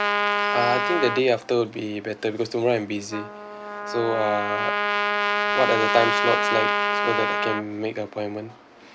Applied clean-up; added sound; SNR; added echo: none; Trumpet; 0 dB; none.